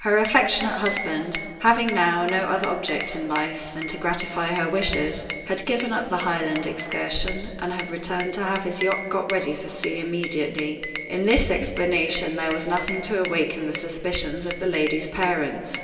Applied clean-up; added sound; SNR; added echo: none; Glass; 6 dB; reverberation time 2.4 s.